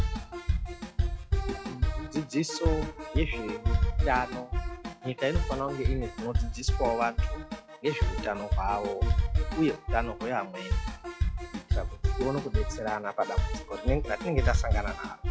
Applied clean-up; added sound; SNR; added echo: classical method log-MMSE.